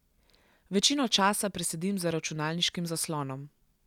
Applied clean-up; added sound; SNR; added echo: none; none; none; none.